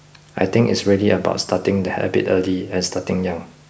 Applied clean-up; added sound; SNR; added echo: none; none; none; none.